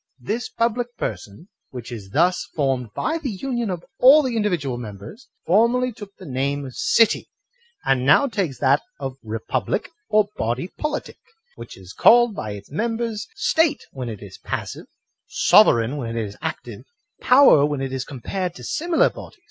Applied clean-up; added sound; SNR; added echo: none; none; none; none.